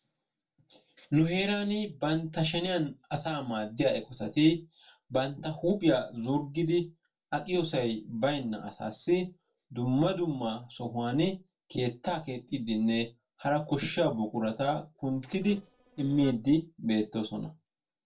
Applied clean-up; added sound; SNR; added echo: neural separator model SepFormer DNS4.